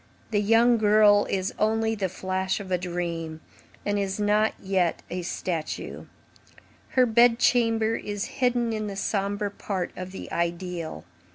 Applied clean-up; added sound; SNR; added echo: none; none; none; none.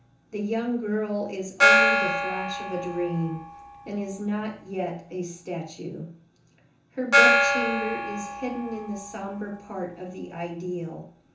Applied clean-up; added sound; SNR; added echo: none; Gong; -4 dB; reverberation time 0.7 s.